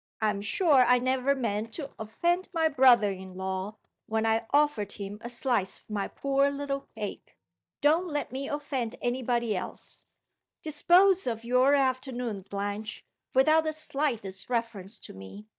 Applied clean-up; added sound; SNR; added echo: neural mask model DeepFilterNet 3.